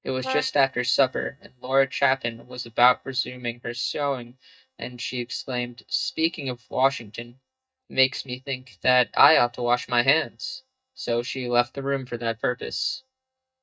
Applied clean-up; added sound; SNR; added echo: neural mask model DeepFilterNet 3.